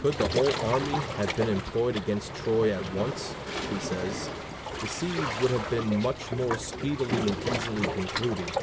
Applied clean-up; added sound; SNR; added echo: none; Waves, surf; 3 dB; none.